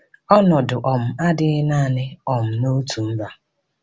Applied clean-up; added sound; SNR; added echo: none; none; none; none.